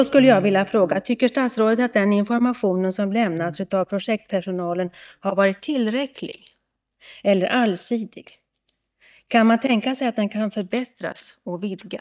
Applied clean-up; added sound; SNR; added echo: neural mask model DeepFilterNet 3.